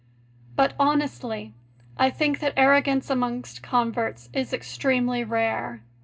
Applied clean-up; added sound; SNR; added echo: none; none; none; reverberation time 0.2 s.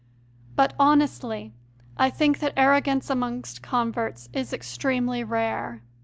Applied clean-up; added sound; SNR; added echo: none; none; none; none.